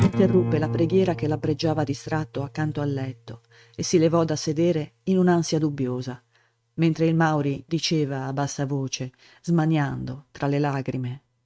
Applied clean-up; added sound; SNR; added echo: neural mask model RNNoise.